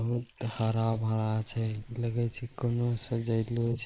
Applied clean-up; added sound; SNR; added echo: neural mask model Resemble Enhance denoiser.